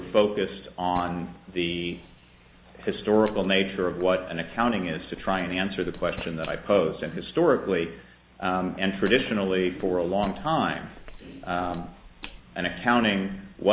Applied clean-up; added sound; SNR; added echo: none; Walk, footsteps + Tools; 20 dB; none.